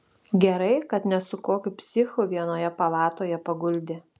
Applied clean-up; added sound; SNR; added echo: none; none; none; none.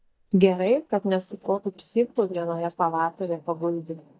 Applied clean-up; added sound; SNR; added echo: neural mask model DeepFilterNet 3.